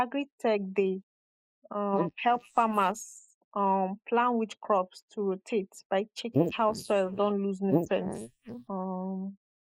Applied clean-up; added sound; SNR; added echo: neural mask model Resemble Enhance denoiser.